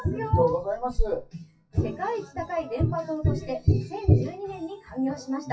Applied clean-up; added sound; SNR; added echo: classical method WPE with log-MMSE.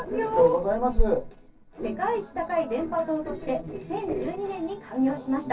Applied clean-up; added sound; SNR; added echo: neural separator model SepFormer DNS4.